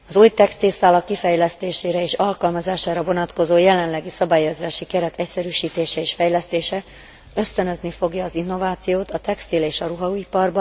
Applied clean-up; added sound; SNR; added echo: none; none; none; none.